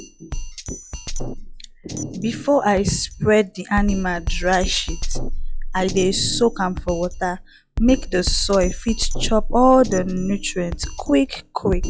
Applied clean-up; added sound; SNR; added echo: classical method log-MMSE.